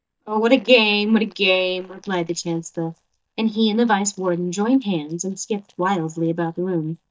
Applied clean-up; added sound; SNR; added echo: neural mask model DeepFilterNet 3.